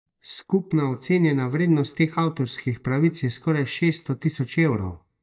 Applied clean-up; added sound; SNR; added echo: neural mask model DeepFilterNet 3.